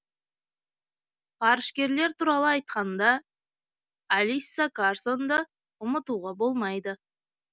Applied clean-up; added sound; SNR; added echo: none; none; none; none.